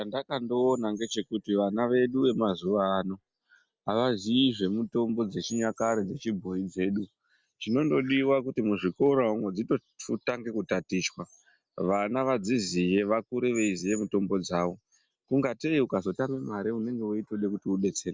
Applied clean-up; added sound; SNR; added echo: none; none; none; none.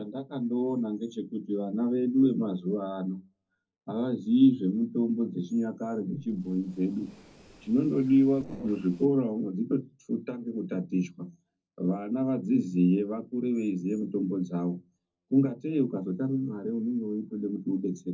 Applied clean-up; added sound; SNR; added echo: neural separator model SepFormer DNS4.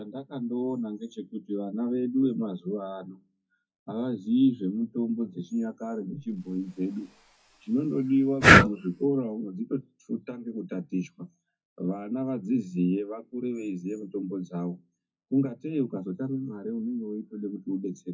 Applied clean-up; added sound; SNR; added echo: classical method WPE with log-MMSE.